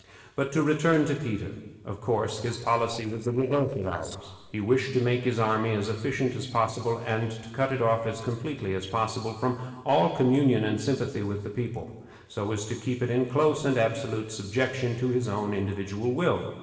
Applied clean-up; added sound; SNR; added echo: neural separator model SepFormer DNS4.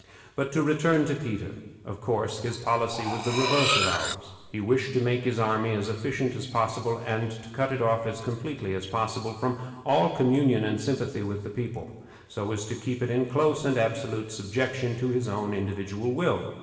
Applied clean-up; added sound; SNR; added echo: none; Cutlery, silverware; 1 dB; reverberation time 1.4 s.